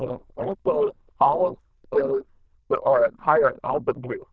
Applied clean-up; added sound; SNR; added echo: neural diffusion model UNIVERSE++.